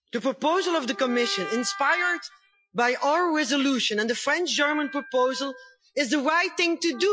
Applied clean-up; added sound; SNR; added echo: classical method Wiener filter.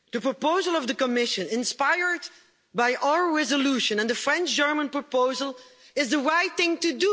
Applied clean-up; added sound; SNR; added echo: none; none; none; none.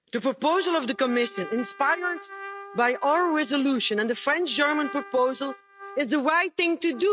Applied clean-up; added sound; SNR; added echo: neural mask model RNNoise.